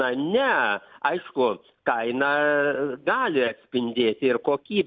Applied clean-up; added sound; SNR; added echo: none; none; none; none.